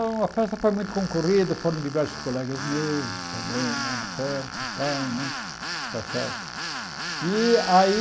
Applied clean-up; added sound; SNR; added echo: none; Tools; 7 dB; none.